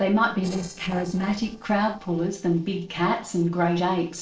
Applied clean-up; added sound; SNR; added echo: neural separator model SepFormer DNS4.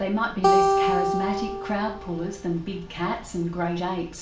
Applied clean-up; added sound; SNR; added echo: none; Acoustic guitar; -4 dB; reverberation time 0.4 s.